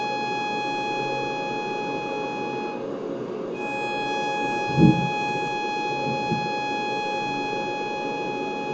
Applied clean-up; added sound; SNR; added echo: none; Bowed string instrument; 1 dB; reverberation time 0.9 s.